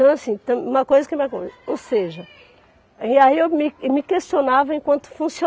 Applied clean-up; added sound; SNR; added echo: none; none; none; none.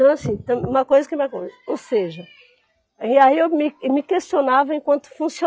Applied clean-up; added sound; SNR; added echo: classical method log-MMSE.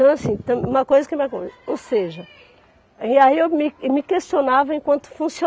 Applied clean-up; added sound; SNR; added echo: none; Wind; 10 dB; none.